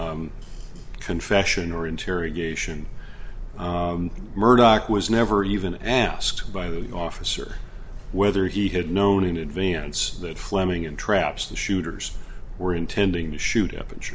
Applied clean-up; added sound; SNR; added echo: none; none; none; none.